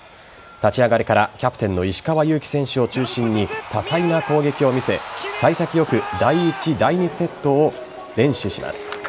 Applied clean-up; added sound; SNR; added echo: none; none; none; none.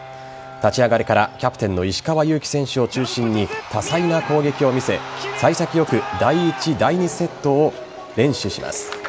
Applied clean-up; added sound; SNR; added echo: none; Bowed string instrument; 20 dB; none.